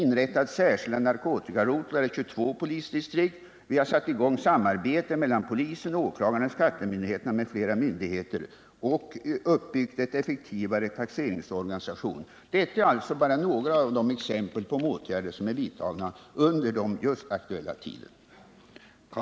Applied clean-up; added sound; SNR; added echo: none; none; none; none.